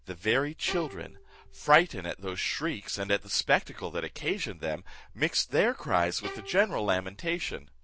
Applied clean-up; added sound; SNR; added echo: none; Bowed string instrument; 16 dB; none.